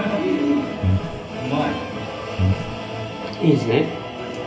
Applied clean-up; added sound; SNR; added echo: none; Breathing; -1 dB; reverberation time 0.3 s.